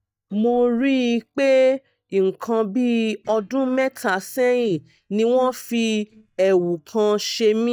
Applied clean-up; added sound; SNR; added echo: neural mask model DeepFilterNet 3.